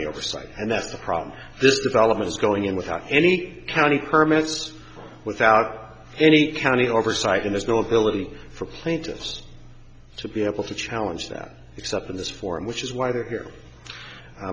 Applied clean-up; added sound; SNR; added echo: none; none; none; none.